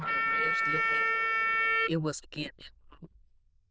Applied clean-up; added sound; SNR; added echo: neural diffusion model UNIVERSE++.